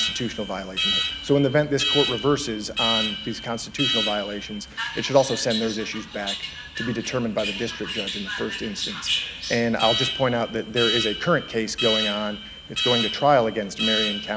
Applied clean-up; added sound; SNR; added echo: none; Alarm; 3 dB; none.